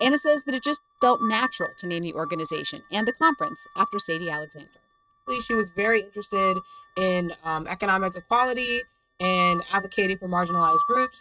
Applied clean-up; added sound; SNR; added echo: neural mask model RNNoise.